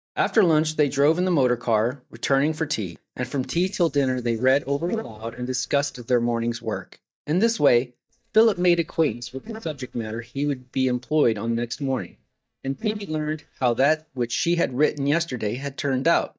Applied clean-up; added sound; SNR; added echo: neural mask model DeepFilterNet 3.